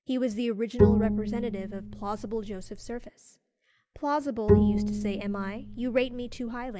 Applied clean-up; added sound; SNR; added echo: none; Bowed string instrument; -5 dB; none.